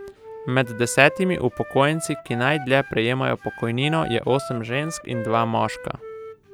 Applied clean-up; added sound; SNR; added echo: none; Wind instrument, woodwind instrument; 14 dB; none.